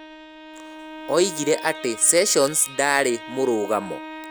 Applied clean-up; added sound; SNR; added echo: none; Bowed string instrument; 14 dB; none.